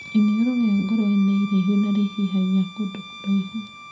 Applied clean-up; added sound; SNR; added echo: none; Bowed string instrument; 18 dB; reverberation time 0.2 s.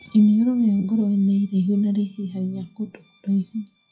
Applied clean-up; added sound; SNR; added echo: classical method WPE with log-MMSE.